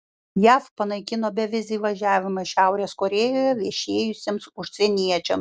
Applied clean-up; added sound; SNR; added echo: none; none; none; none.